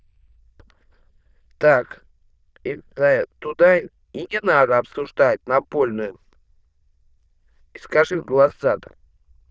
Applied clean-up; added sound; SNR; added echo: neural diffusion model UNIVERSE++.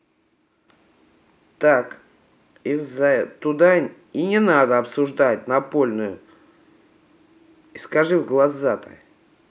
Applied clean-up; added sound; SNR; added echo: none; none; none; none.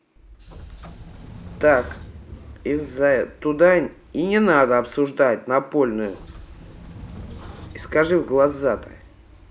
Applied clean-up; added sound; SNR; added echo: none; Sliding door / Train; 18 dB; none.